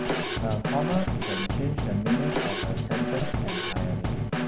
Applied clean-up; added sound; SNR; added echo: none; Snare drum / Drum kit; -4 dB; none.